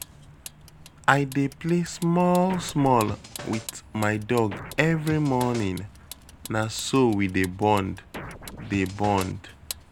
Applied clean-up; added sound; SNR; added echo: none; Scratching (performance technique) + Vehicle; 16 dB; none.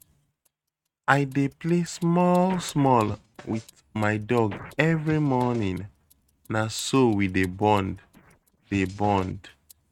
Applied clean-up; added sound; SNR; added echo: neural mask model RNNoise.